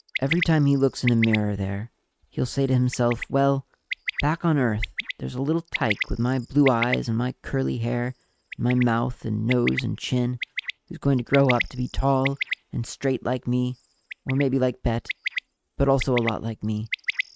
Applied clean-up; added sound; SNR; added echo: neural mask model RNNoise.